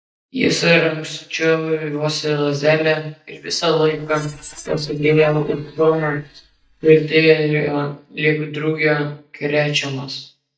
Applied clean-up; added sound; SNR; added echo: neural mask model DeepFilterNet 3.